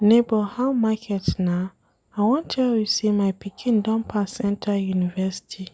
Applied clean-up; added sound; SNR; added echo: none; none; none; none.